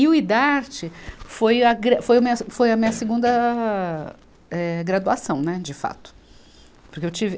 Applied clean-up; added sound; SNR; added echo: none; none; none; none.